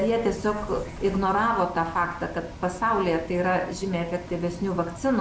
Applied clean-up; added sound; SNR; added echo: none; Bus; 13 dB; none.